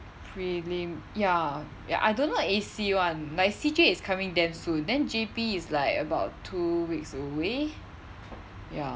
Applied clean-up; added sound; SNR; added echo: none; none; none; none.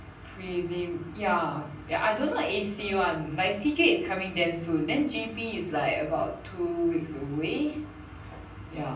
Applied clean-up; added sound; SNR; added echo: none; Cymbal; 14 dB; reverberation time 0.6 s.